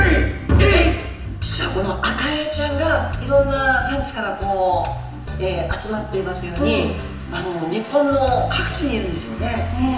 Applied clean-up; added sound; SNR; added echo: none; none; none; reverberation time 1.0 s.